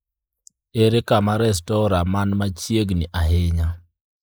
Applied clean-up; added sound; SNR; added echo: neural mask model Resemble Enhance denoiser.